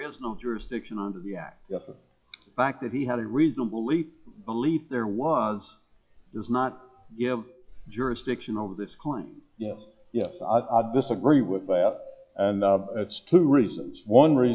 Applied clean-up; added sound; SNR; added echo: classical method log-MMSE.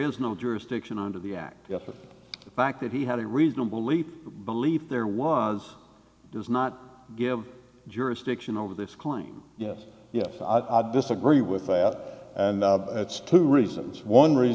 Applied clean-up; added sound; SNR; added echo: none; none; none; none.